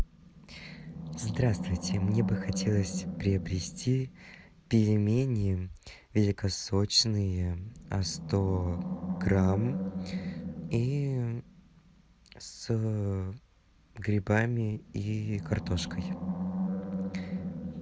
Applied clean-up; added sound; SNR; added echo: none; Animal; 7 dB; none.